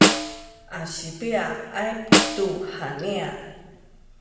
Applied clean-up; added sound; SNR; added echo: none; Snare drum; -5 dB; reverberation time 1.1 s.